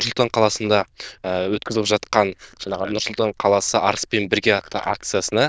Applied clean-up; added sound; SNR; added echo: neural diffusion model UNIVERSE++.